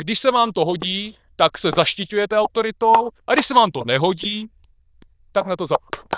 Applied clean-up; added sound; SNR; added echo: neural diffusion model UNIVERSE++.